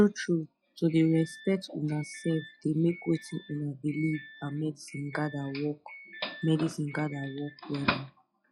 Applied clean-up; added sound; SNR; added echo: classical method log-MMSE.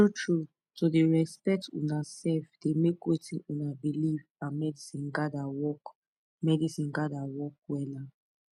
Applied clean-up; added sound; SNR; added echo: none; none; none; none.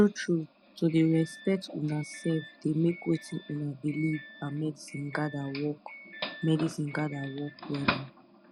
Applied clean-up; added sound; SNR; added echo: none; Doorbell; 12 dB; none.